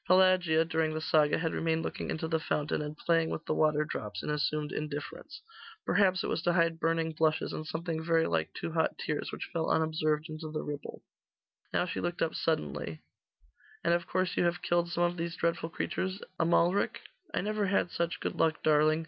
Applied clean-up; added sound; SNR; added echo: none; none; none; none.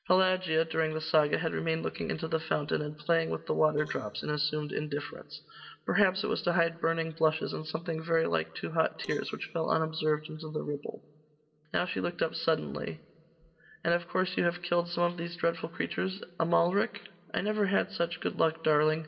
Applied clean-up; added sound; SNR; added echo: neural separator model SepFormer DNS4.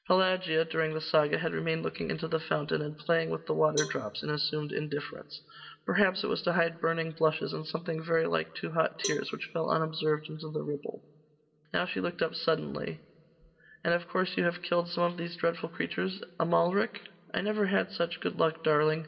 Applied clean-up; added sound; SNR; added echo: none; Cowbell; 14 dB; reverberation time 1.1 s.